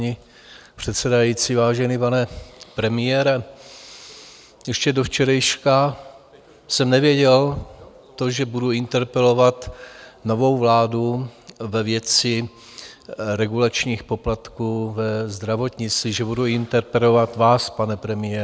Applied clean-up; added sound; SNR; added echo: none; none; none; none.